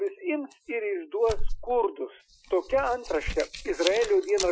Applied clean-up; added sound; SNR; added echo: classical method Wiener filter.